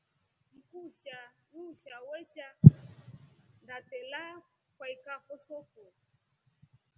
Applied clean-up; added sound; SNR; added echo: none; none; none; none.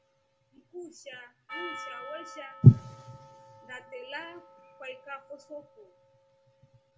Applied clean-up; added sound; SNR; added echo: none; Percussion; 18 dB; reverberation time 0.2 s.